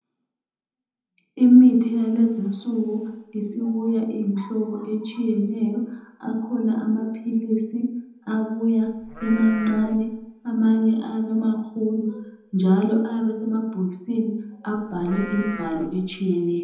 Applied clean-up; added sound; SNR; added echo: none; Livestock, farm animals, working animals; 15 dB; reverberation time 0.8 s.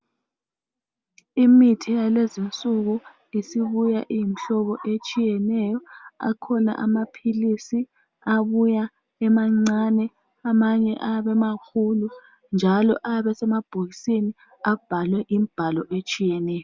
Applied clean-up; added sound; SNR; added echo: none; none; none; none.